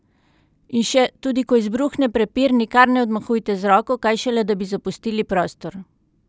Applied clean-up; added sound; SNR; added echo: none; none; none; none.